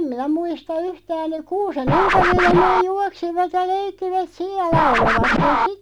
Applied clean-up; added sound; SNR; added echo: none; Scratching (performance technique); 0 dB; none.